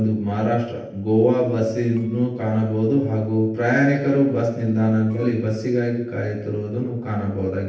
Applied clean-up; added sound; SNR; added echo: neural separator model SepFormer DNS4.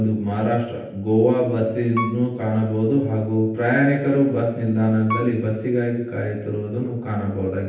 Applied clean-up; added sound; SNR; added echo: none; Piano; 14 dB; reverberation time 0.9 s.